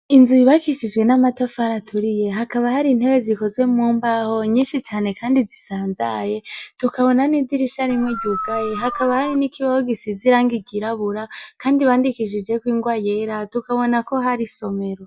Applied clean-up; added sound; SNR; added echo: none; Dog; 9 dB; none.